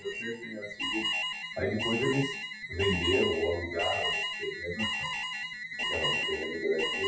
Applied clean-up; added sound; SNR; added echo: classical method WPE with log-MMSE.